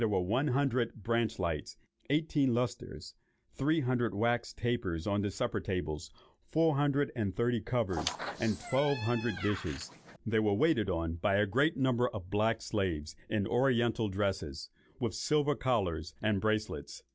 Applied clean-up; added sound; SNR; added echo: none; Squeak; 10 dB; none.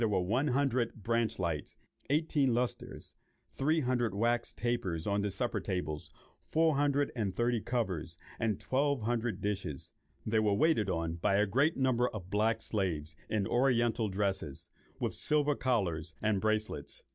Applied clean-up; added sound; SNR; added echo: none; none; none; none.